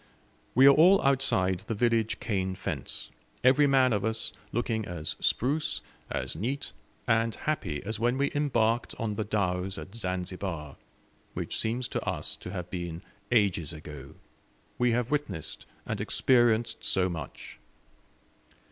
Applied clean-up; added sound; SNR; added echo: none; none; none; none.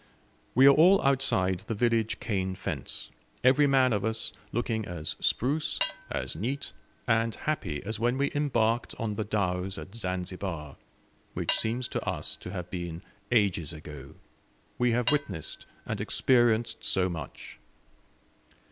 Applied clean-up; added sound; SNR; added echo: none; Cutlery, silverware / Dishes, pots, and pans; 12 dB; none.